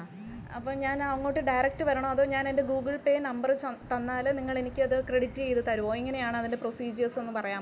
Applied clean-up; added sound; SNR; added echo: none; Insect; 16 dB; none.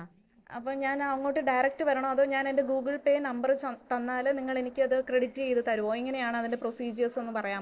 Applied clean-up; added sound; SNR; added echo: neural separator model SepFormer DNS4.